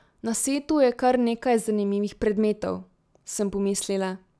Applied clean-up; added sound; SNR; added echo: none; none; none; none.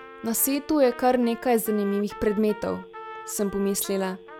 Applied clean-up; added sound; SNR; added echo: none; Telephone + Trumpet; 16 dB; none.